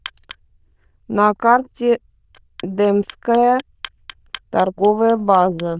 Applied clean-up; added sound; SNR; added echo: neural diffusion model UNIVERSE++.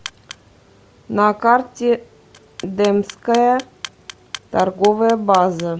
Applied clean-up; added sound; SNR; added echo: none; Clock; 19 dB; none.